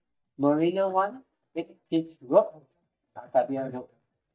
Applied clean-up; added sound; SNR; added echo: neural mask model DeepFilterNet 3.